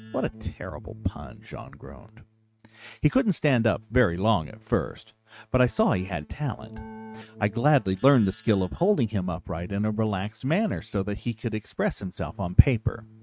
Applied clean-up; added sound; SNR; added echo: neural mask model RNNoise.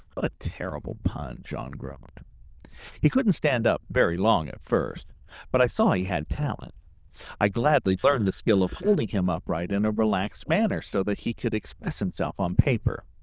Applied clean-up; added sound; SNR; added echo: neural diffusion model UNIVERSE++.